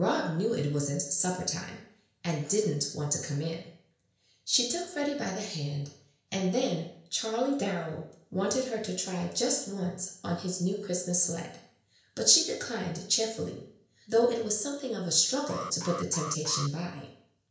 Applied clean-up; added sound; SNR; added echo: none; Alarm; 10 dB; reverberation time 0.5 s.